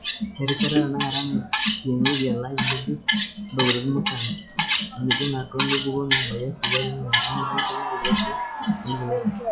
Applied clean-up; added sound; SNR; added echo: classical method log-MMSE.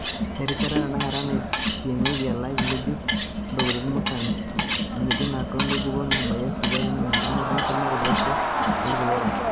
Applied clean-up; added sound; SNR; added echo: none; Crowd + Cutlery, silverware; -4 dB; none.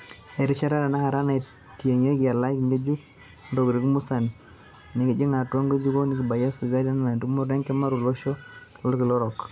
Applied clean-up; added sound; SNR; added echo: none; none; none; none.